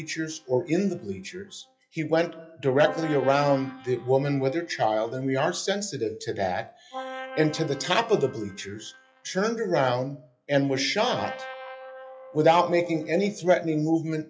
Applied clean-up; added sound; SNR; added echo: classical method WPE with log-MMSE.